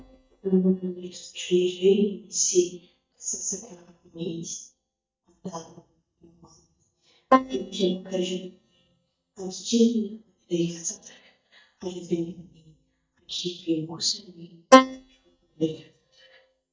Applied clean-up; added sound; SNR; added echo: neural mask model DeepFilterNet 3.